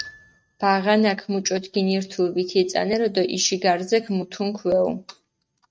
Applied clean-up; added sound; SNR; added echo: neural mask model RNNoise.